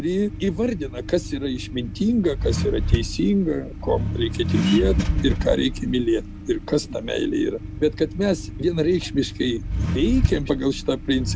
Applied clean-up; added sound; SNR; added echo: none; Accelerating, revving, vroom; 3 dB; none.